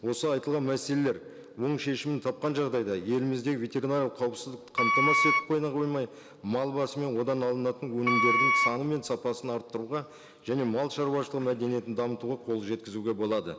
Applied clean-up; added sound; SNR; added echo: none; Wind instrument, woodwind instrument; -3 dB; none.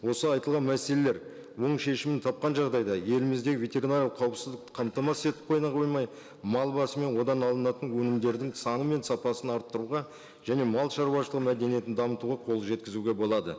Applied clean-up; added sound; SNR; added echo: neural mask model Resemble Enhance denoiser.